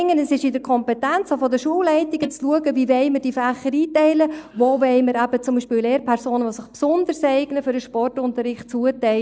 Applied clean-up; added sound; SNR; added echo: neural mask model DeepFilterNet 3.